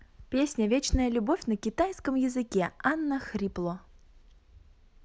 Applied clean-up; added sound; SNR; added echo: none; none; none; none.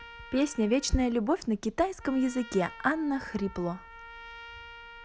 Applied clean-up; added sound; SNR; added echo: none; Trumpet; 18 dB; none.